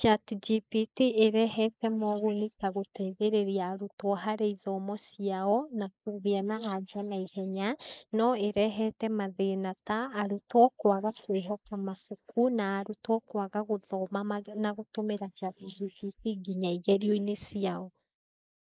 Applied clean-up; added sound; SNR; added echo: neural mask model Resemble Enhance denoiser.